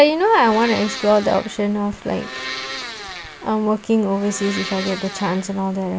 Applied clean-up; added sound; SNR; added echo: none; Domestic sounds, home sounds; 12 dB; none.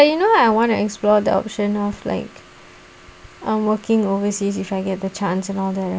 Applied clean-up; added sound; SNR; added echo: none; none; none; none.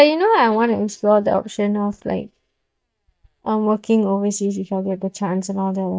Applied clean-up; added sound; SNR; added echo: neural mask model DeepFilterNet 3.